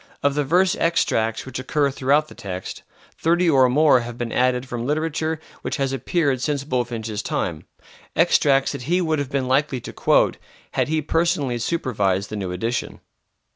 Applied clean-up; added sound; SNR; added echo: none; none; none; none.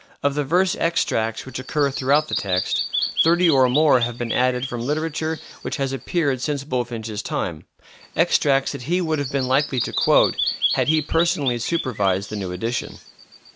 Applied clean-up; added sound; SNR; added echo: none; Bird vocalization, bird call, bird song; 8 dB; none.